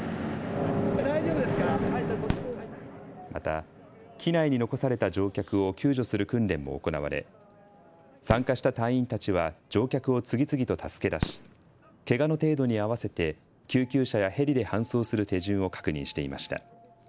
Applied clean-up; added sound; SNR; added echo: none; Fireworks; 12 dB; none.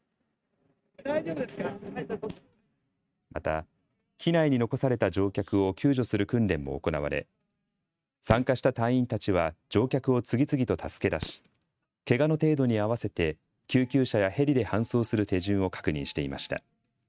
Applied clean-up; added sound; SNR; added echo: neural mask model RNNoise.